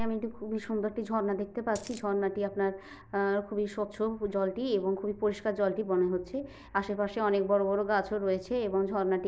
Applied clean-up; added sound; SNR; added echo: none; Coin (dropping); 16 dB; none.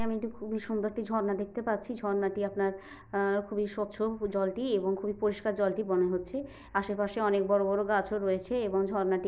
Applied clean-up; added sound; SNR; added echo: none; none; none; none.